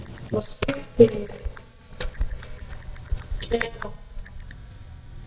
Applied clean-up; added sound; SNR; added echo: neural mask model DeepFilterNet 3.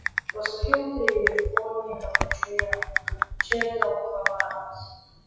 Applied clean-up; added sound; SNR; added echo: classical method WPE with log-MMSE.